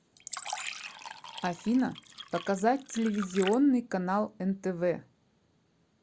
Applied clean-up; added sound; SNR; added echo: none; Fill (with liquid); 12 dB; none.